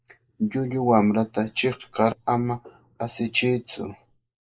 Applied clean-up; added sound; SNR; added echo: neural mask model Resemble Enhance denoiser.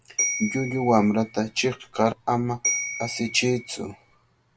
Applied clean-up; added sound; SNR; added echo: none; Bell; 6 dB; none.